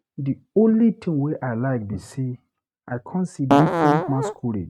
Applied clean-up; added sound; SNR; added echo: neural mask model RNNoise.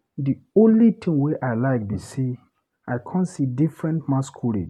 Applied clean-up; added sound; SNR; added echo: none; none; none; none.